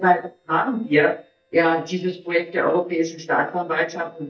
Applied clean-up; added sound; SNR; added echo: neural mask model DeepFilterNet 3.